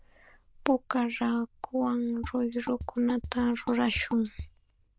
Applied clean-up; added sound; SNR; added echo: neural diffusion model UNIVERSE++.